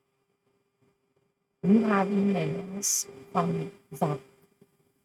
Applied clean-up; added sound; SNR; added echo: neural mask model RNNoise.